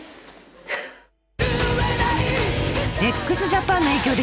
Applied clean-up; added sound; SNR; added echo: none; none; none; none.